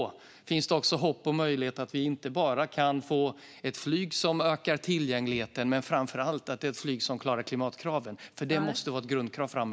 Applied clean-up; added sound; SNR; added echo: none; none; none; none.